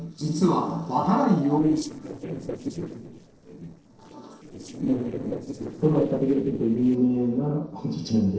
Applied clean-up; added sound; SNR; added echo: neural separator model SepFormer DNS4.